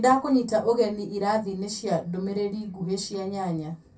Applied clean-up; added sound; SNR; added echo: none; none; none; reverberation time 0.3 s.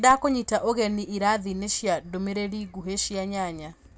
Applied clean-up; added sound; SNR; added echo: none; none; none; none.